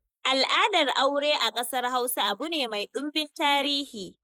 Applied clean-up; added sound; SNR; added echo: neural mask model Resemble Enhance denoiser.